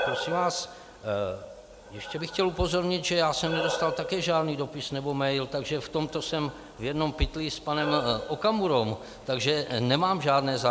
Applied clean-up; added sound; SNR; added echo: none; Breathing; 11 dB; none.